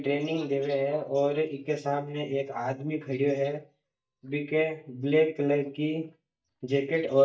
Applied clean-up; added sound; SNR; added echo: neural mask model DeepFilterNet 3.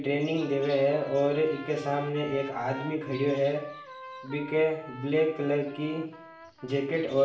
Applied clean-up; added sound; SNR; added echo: none; Trumpet; 17 dB; reverberation time 0.5 s.